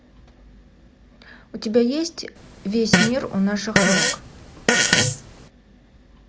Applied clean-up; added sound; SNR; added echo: none; Fart; -5 dB; none.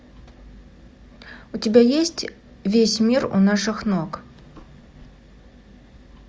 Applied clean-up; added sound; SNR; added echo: none; none; none; none.